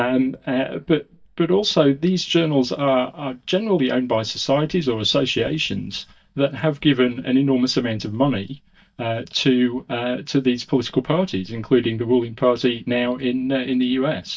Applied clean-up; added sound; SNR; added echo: neural mask model DeepFilterNet 3.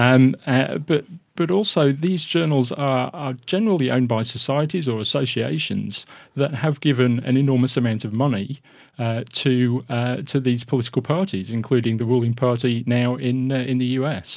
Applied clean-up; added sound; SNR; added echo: none; none; none; none.